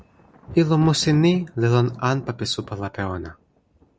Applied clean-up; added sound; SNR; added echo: none; Thunder; 19 dB; none.